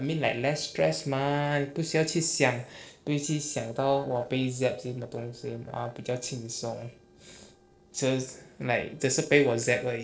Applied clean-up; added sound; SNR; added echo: neural separator model SepFormer DNS4.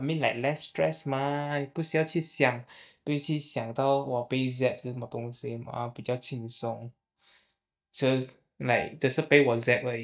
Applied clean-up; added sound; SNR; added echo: neural mask model DeepFilterNet 3.